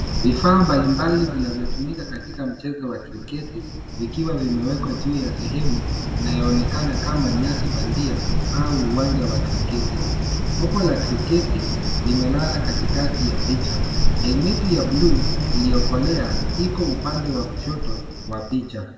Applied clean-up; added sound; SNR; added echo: none; Cricket; -2 dB; reverberation time 1.9 s.